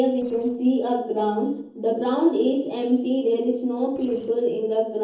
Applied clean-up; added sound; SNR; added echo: neural separator model SepFormer DNS4.